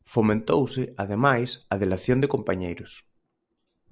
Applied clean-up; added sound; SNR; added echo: none; none; none; none.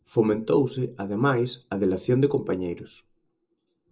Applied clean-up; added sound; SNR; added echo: none; none; none; reverberation time 0.2 s.